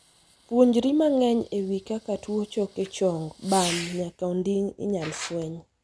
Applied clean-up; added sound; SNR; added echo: none; Fireworks; 15 dB; none.